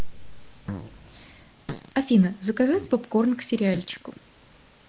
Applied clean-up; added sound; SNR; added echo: neural mask model Resemble Enhance denoiser.